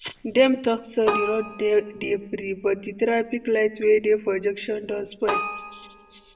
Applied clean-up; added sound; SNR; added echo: none; Keyboard (musical); 10 dB; reverberation time 0.6 s.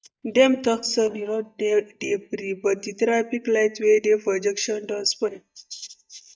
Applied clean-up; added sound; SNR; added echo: neural mask model DeepFilterNet 3.